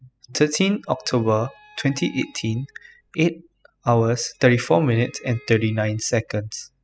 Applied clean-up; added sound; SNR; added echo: classical method spectral subtraction.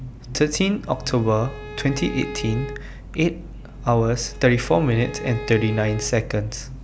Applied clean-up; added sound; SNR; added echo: none; Bowed string instrument; 15 dB; none.